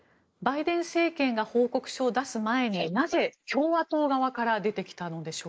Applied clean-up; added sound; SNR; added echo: neural mask model Resemble Enhance denoiser.